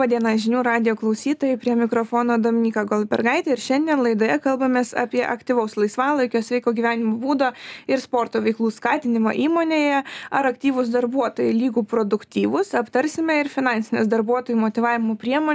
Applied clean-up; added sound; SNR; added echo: none; none; none; none.